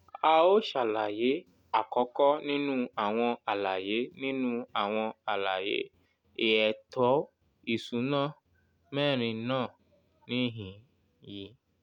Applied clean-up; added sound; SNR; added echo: none; none; none; none.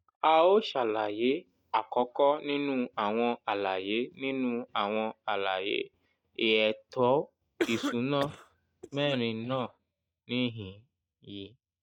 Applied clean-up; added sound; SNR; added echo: neural mask model DeepFilterNet 3.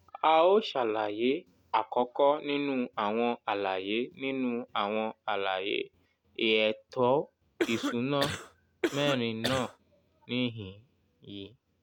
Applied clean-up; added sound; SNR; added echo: none; Cough; 4 dB; none.